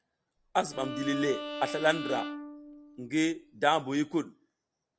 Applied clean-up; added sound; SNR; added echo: none; Bowed string instrument; 9 dB; none.